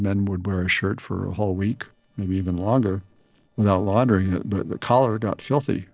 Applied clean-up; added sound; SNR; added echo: neural separator model SepFormer DNS4.